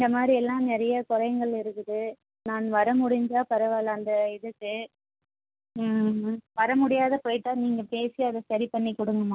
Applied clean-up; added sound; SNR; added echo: none; none; none; none.